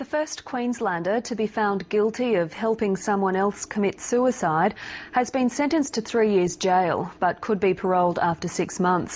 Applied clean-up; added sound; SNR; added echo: none; none; none; none.